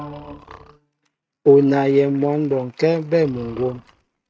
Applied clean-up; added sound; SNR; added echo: neural mask model RNNoise.